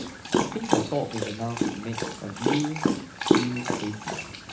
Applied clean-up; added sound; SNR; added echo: none; Dog; -5 dB; reverberation time 0.3 s.